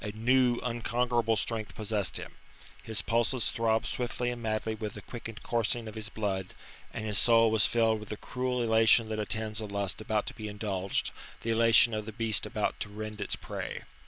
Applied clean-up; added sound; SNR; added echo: none; none; none; none.